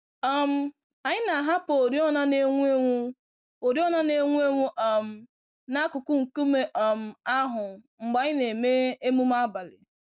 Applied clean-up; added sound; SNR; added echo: none; none; none; none.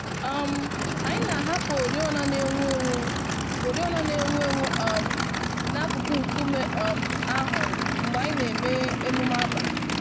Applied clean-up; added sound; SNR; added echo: none; Idling / Aircraft; -2 dB; none.